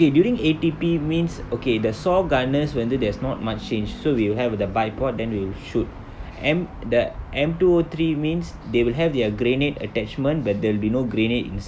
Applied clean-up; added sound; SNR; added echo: none; none; none; none.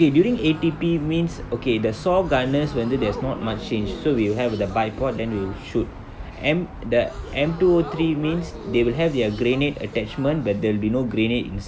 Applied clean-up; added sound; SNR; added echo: none; Crowd / Gasp; 17 dB; none.